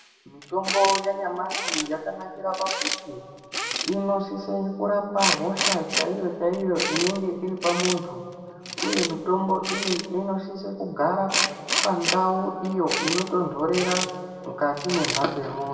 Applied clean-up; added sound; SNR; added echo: none; Tools; 4 dB; reverberation time 1.9 s.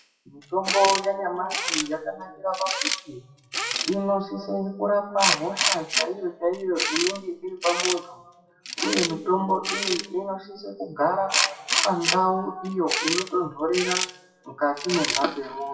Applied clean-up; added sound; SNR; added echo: classical method WPE with log-MMSE.